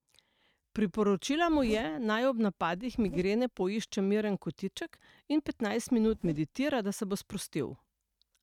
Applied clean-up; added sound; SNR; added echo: neural mask model RNNoise.